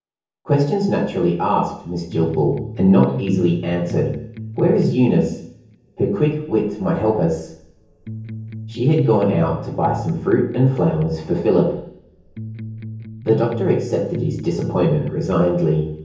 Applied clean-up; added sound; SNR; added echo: none; Electric guitar; 11 dB; reverberation time 0.7 s.